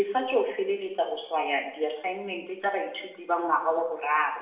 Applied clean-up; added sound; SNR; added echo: none; none; none; reverberation time 0.8 s.